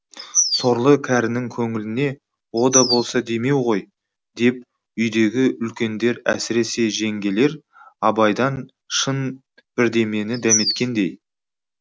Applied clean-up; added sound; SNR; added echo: none; Bird vocalization, bird call, bird song; 0 dB; none.